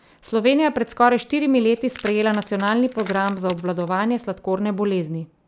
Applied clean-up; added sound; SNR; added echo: none; Keys jangling; 17 dB; none.